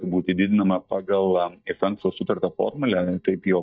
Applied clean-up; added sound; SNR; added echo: neural mask model DeepFilterNet 3.